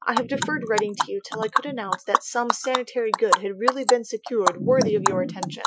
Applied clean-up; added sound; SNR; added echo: classical method Wiener filter.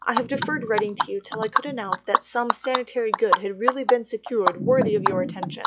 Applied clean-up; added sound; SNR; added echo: classical method log-MMSE.